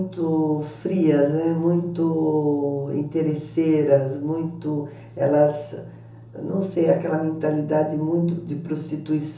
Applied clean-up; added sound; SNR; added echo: none; none; none; reverberation time 0.6 s.